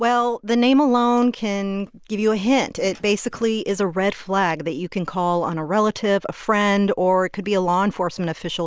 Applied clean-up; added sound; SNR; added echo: none; none; none; none.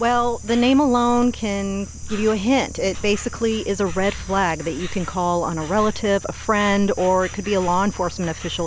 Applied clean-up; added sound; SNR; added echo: none; Insect; 12 dB; none.